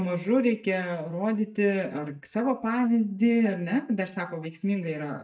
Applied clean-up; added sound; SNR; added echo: neural mask model DeepFilterNet 3.